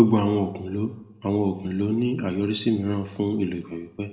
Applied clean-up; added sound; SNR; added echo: none; none; none; reverberation time 0.7 s.